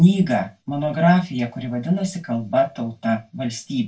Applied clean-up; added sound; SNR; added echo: none; none; none; reverberation time 0.2 s.